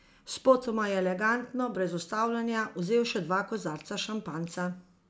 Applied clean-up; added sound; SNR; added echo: none; none; none; none.